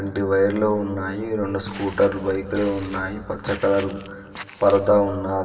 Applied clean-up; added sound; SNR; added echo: none; Walk, footsteps; 18 dB; reverberation time 2.0 s.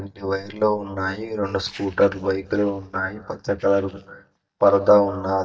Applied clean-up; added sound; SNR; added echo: neural mask model DeepFilterNet 3.